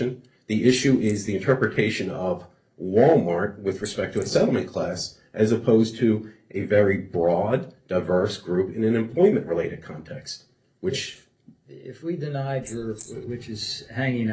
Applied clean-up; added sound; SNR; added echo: neural separator model SepFormer DNS4.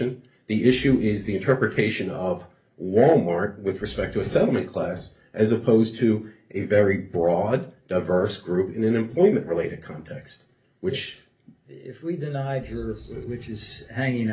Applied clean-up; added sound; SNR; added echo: none; Wild animals; 10 dB; reverberation time 0.3 s.